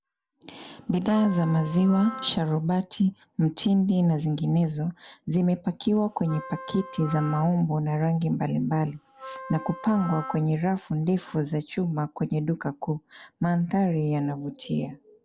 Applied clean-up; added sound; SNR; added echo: none; Wind instrument, woodwind instrument; 14 dB; none.